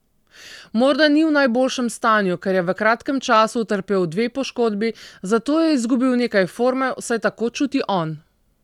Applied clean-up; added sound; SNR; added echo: none; none; none; none.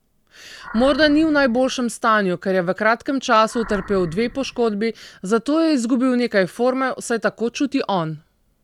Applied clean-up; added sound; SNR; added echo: none; Animal; 18 dB; none.